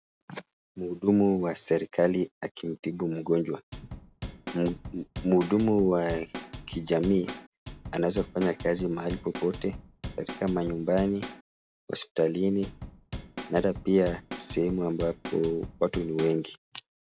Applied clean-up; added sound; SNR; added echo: none; Drum / Drum kit; 12 dB; none.